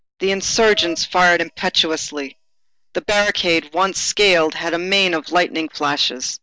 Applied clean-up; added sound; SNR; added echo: neural mask model DeepFilterNet 3.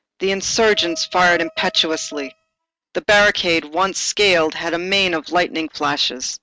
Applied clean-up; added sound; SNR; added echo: neural mask model RNNoise.